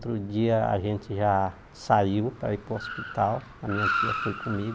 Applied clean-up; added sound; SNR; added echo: none; Car; 8 dB; none.